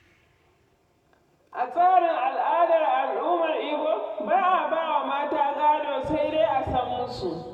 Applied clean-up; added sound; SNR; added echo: none; none; none; reverberation time 2.1 s.